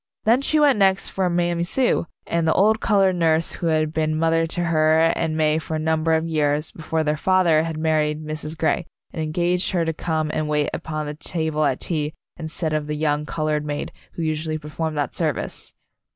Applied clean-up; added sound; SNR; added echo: none; none; none; none.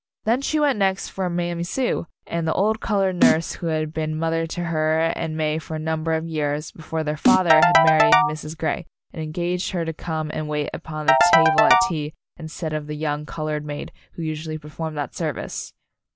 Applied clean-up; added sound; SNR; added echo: none; Snare drum + Ringtone / Keyboard (musical); -4 dB; none.